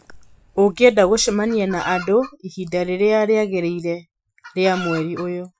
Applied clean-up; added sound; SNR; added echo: classical method Wiener filter.